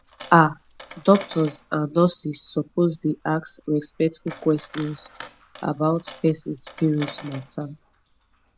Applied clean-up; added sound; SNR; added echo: none; Coin (dropping); 18 dB; none.